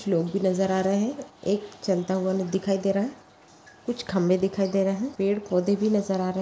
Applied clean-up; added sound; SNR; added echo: none; none; none; none.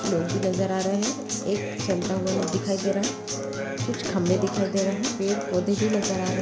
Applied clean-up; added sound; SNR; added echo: none; Acoustic guitar; 3 dB; none.